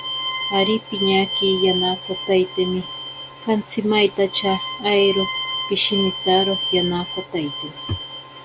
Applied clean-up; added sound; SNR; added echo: none; Bowed string instrument; 6 dB; none.